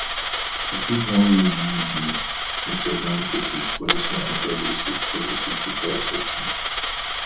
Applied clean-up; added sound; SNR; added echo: none; Coin (dropping); 0 dB; reverberation time 0.8 s.